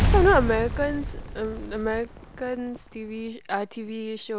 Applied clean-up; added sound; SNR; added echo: none; Explosion; 2 dB; none.